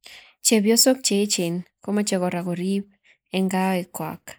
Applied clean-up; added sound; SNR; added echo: neural mask model Resemble Enhance denoiser.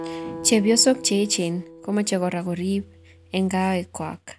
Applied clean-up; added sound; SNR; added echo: none; Acoustic guitar; 16 dB; none.